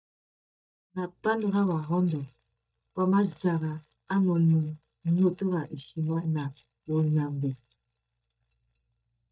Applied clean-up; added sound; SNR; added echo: neural mask model DeepFilterNet 3.